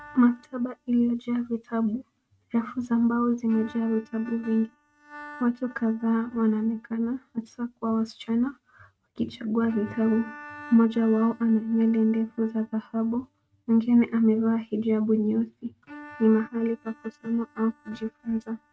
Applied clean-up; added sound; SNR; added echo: neural mask model RNNoise.